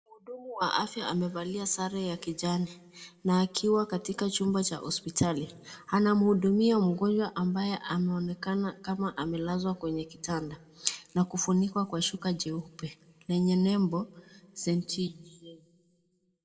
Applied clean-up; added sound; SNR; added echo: none; none; none; reverberation time 0.3 s.